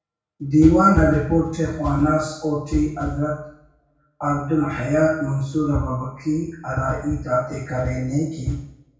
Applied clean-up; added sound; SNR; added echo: none; none; none; reverberation time 0.6 s.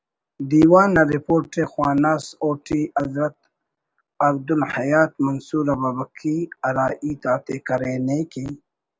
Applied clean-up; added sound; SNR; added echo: none; none; none; none.